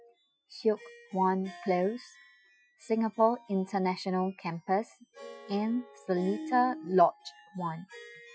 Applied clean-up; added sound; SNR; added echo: classical method Wiener filter.